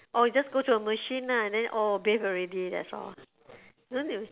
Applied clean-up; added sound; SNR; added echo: none; none; none; none.